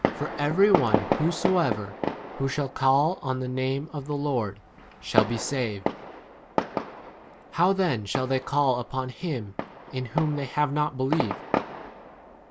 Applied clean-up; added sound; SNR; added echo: none; Fireworks; 5 dB; none.